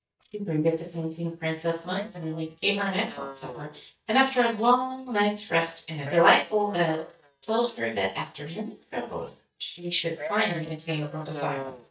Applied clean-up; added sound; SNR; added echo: neural mask model DeepFilterNet 3.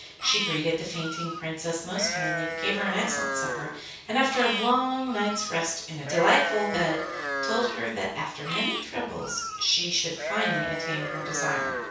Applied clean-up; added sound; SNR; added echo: none; Livestock, farm animals, working animals; 4 dB; reverberation time 0.6 s.